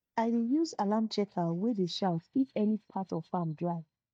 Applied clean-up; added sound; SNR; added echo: neural mask model DeepFilterNet 3.